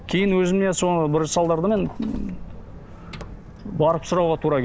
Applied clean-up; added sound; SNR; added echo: none; Squeak; 15 dB; none.